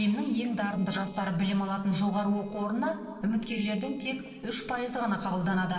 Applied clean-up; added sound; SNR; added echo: neural separator model SepFormer DNS4.